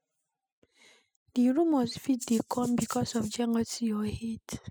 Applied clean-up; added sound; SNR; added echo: classical method spectral subtraction.